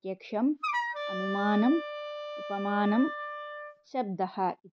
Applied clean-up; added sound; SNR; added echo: none; Wind instrument, woodwind instrument; 6 dB; none.